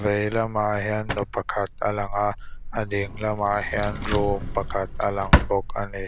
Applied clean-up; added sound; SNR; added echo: none; Drawer open or close; 3 dB; none.